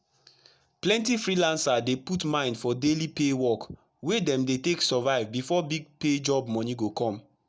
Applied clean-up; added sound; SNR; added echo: none; none; none; none.